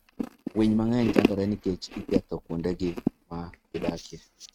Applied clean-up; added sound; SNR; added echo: neural mask model RNNoise.